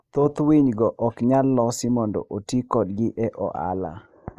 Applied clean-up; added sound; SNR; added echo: neural mask model Resemble Enhance denoiser.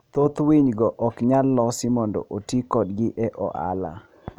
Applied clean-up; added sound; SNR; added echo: none; none; none; none.